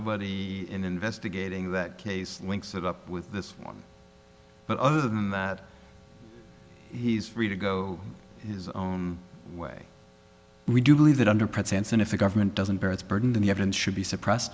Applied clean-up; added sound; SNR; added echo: none; none; none; none.